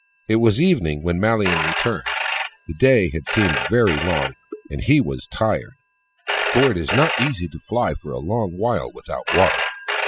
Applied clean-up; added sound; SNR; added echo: classical method spectral subtraction.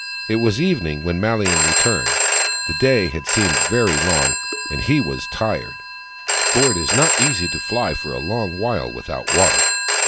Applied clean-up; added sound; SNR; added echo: none; Telephone; -1 dB; none.